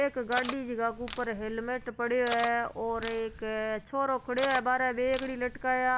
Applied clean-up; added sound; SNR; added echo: none; Cutlery, silverware; 11 dB; none.